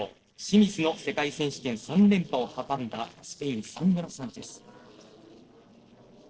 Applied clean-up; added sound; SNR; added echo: neural separator model SepFormer DNS4.